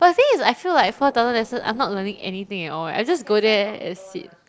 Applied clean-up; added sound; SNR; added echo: neural separator model SepFormer DNS4.